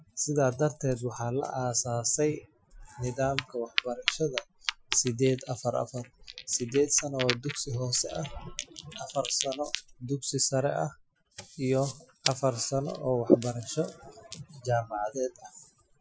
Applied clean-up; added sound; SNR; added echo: classical method Wiener filter.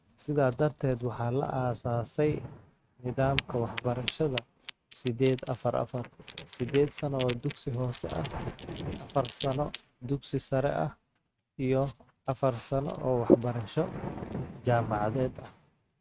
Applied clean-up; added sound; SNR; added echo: neural mask model RNNoise.